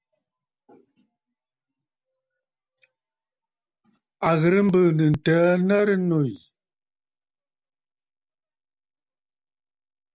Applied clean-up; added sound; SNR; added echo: none; none; none; none.